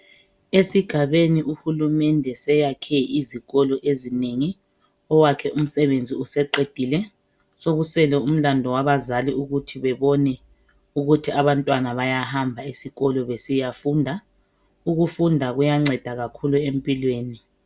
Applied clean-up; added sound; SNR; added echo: none; none; none; none.